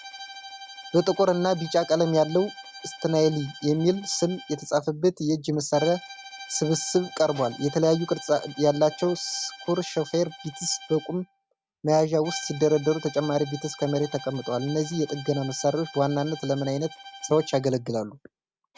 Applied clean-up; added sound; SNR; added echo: none; Bowed string instrument; 17 dB; none.